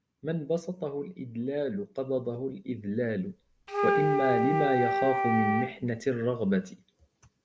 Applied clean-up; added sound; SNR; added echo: none; Wind instrument, woodwind instrument; -2 dB; none.